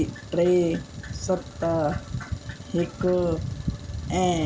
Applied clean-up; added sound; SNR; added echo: none; Engine; 20 dB; none.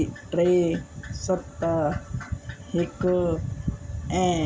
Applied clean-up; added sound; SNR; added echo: none; none; none; none.